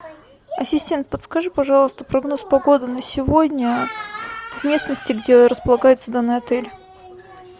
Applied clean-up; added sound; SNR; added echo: none; none; none; none.